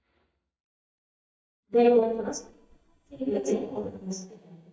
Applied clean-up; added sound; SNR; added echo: neural mask model DeepFilterNet 3.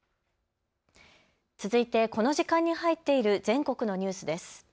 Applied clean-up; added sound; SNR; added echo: none; none; none; none.